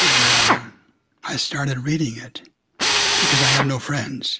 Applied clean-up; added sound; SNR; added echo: none; Drill; -4 dB; none.